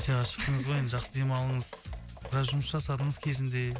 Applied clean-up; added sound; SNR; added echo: none; Drip; 19 dB; none.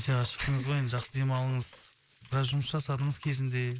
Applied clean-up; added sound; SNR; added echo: neural mask model Resemble Enhance denoiser.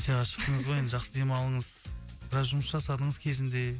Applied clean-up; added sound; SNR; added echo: none; none; none; none.